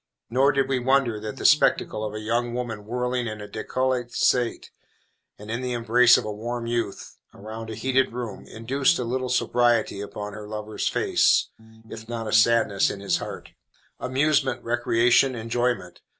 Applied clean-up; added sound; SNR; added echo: none; Bass guitar; 19 dB; none.